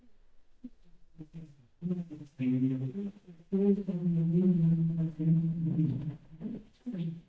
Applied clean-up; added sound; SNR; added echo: neural mask model DeepFilterNet 3.